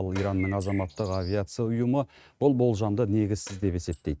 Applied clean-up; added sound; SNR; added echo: neural mask model RNNoise.